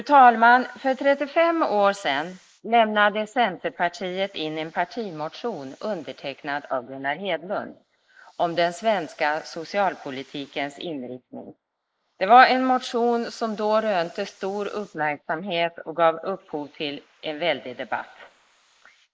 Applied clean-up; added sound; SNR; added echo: neural mask model Resemble Enhance denoiser.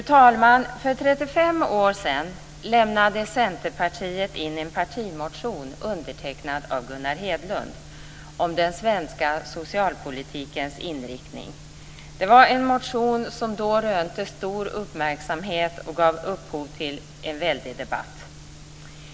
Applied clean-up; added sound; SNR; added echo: none; none; none; none.